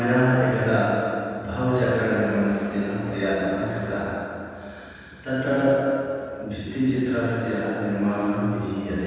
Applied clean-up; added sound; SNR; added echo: none; Wind instrument, woodwind instrument; 20 dB; reverberation time 2.1 s.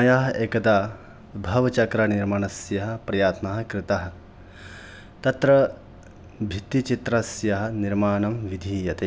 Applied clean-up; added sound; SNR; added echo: none; none; none; none.